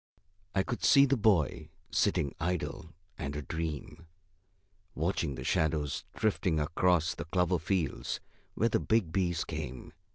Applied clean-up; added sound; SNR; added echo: none; none; none; none.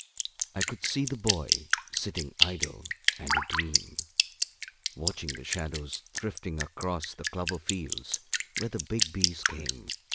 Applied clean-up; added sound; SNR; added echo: none; Drip; -4 dB; none.